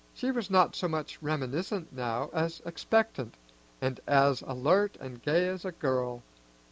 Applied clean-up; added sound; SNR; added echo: none; none; none; none.